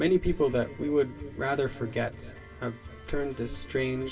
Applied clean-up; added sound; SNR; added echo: none; none; none; reverberation time 2.5 s.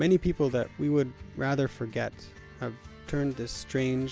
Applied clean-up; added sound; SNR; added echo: none; none; none; none.